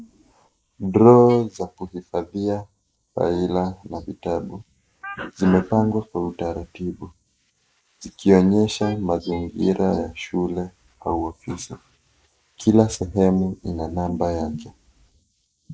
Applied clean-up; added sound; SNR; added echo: neural mask model Resemble Enhance denoiser.